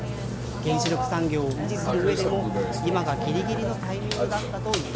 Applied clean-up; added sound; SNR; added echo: none; Burping, eructation; 0 dB; none.